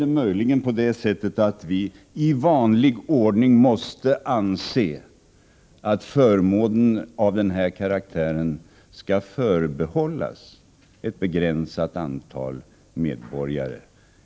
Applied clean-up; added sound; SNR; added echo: none; none; none; none.